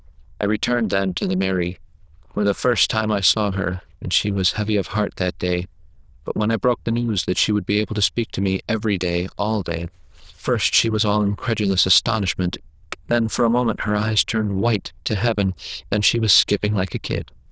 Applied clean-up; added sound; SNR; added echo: neural diffusion model UNIVERSE++.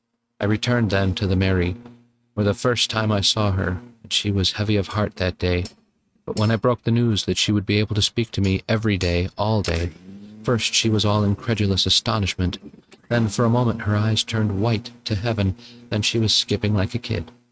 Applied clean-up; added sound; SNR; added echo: neural mask model RNNoise.